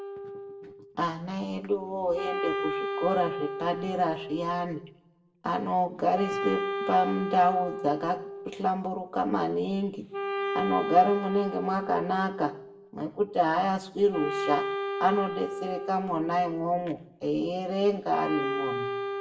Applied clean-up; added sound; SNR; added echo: none; Wind instrument, woodwind instrument; 6 dB; reverberation time 0.5 s.